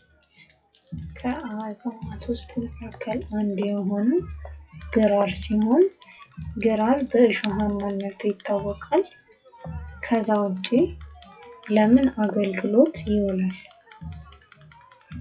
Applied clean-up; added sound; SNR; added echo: classical method log-MMSE.